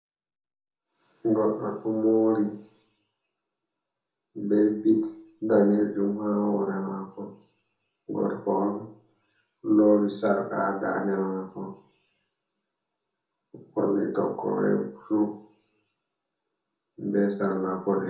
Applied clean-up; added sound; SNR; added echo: none; none; none; reverberation time 0.5 s.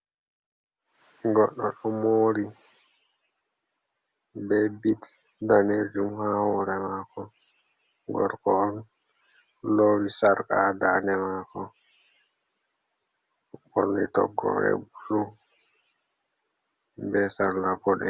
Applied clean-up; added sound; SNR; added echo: none; none; none; none.